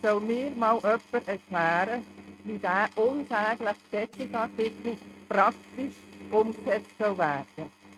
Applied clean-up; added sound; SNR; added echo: neural mask model RNNoise.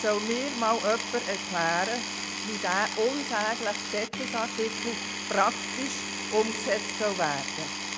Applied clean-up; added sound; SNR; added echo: none; Power tool; 4 dB; none.